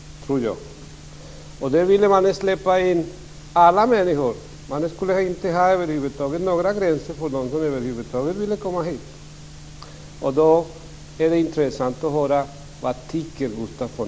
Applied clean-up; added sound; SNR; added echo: none; none; none; none.